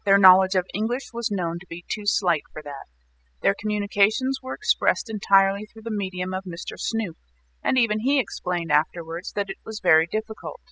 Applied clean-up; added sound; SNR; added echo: classical method spectral subtraction.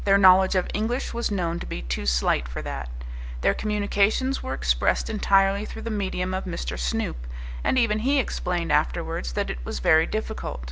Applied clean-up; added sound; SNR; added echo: none; none; none; none.